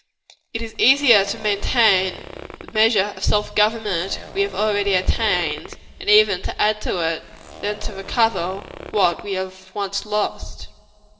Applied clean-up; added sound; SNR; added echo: none; Zipper (clothing); 17 dB; reverberation time 2.6 s.